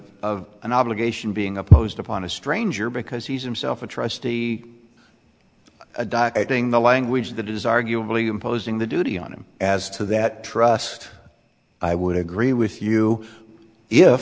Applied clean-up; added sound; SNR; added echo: none; none; none; none.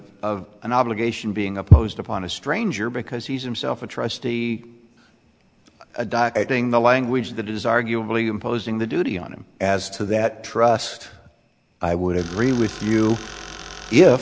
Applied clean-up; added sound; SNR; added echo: none; Tools; 14 dB; none.